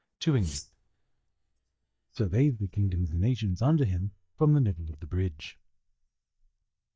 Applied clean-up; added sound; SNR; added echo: neural mask model DeepFilterNet 3.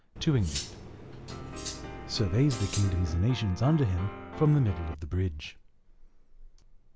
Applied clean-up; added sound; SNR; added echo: none; Cutlery, silverware + Piano; 10 dB; none.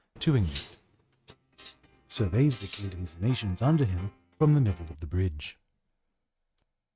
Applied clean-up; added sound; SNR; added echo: neural mask model RNNoise.